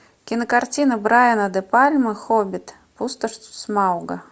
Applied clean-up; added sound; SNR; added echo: none; none; none; none.